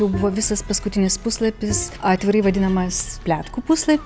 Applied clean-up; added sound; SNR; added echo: none; Bowed string instrument; 11 dB; none.